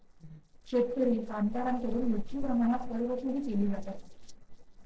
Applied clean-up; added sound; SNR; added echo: neural separator model SepFormer DNS4.